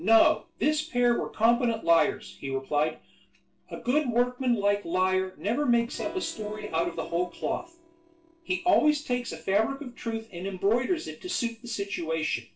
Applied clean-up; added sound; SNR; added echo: neural separator model SepFormer DNS4.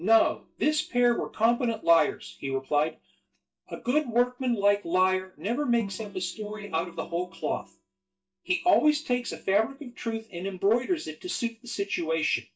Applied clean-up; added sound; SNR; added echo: neural mask model DeepFilterNet 3.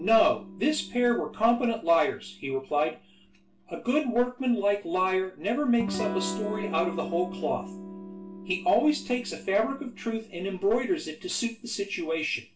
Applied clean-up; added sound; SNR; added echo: none; Electric guitar / Strum; 13 dB; reverberation time 0.3 s.